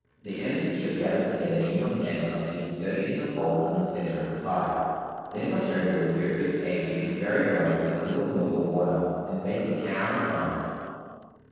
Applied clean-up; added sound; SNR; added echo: neural separator model SepFormer DNS4.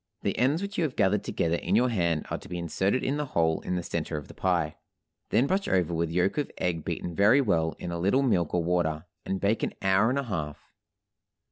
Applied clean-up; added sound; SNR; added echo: none; none; none; none.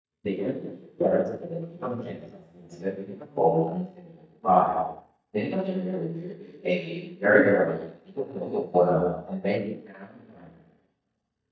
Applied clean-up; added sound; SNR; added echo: neural mask model DeepFilterNet 3.